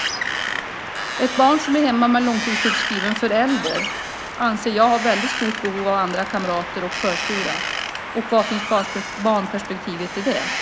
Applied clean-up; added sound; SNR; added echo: none; Wind; 5 dB; none.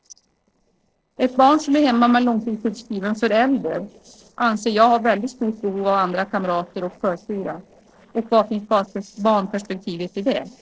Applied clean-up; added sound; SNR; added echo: neural separator model SepFormer DNS4.